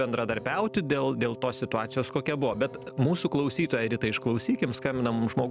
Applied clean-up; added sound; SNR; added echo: none; Printer + Wind instrument, woodwind instrument; 16 dB; none.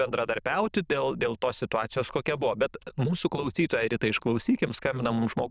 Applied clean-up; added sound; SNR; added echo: neural diffusion model UNIVERSE++.